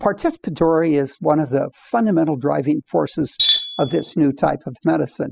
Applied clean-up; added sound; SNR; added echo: classical method spectral subtraction.